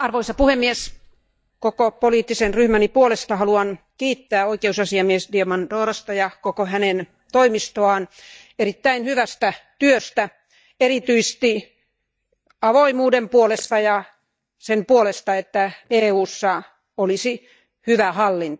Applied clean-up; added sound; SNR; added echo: neural mask model DeepFilterNet 3.